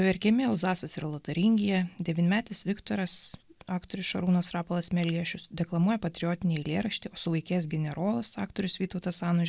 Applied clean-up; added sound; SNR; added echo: none; none; none; none.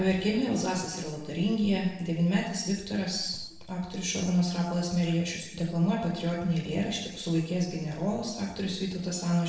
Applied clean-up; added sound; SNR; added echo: none; none; none; reverberation time 0.8 s.